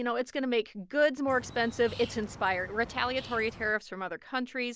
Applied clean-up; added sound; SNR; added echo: none; Bird; 15 dB; none.